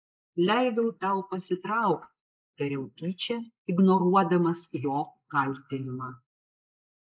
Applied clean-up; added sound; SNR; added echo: neural mask model Resemble Enhance denoiser.